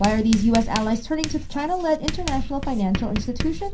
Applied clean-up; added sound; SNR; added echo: none; Writing; 5 dB; reverberation time 0.3 s.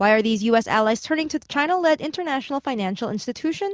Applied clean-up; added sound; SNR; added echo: none; none; none; none.